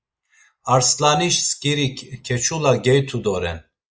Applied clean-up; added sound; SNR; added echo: neural mask model Resemble Enhance denoiser.